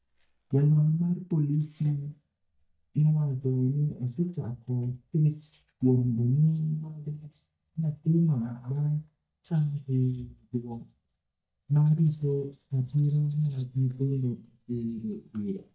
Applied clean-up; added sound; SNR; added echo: neural mask model DeepFilterNet 3.